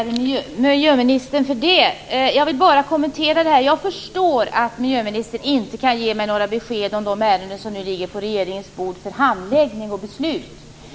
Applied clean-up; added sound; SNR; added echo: none; none; none; none.